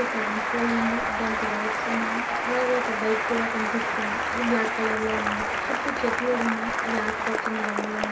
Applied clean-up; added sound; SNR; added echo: none; Applause; -2 dB; reverberation time 0.2 s.